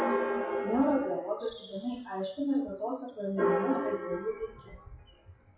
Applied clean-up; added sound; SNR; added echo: classical method WPE with log-MMSE.